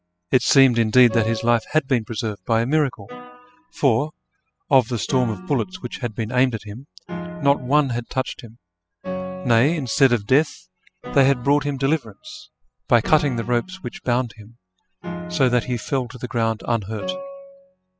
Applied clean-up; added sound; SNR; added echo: classical method spectral subtraction.